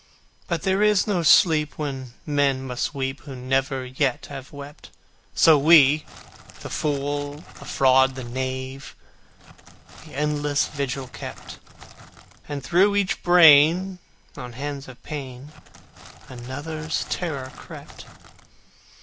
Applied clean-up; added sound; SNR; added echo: none; Crackle; 19 dB; none.